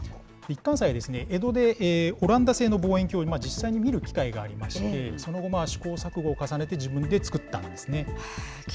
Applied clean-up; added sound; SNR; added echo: none; none; none; none.